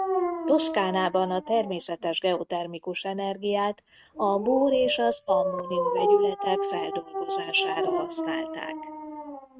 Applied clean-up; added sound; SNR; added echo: neural mask model RNNoise.